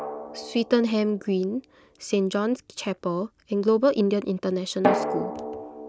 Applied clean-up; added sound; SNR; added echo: none; Drum; 7 dB; none.